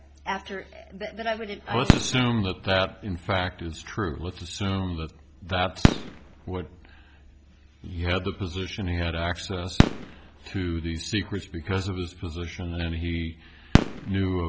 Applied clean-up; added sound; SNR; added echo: none; Fireworks; 0 dB; none.